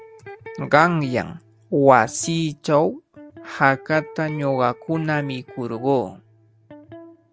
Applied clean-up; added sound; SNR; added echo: none; Electric guitar; 20 dB; none.